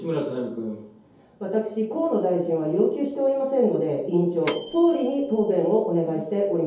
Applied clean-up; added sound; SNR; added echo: none; Microwave oven / Bell; 10 dB; reverberation time 0.7 s.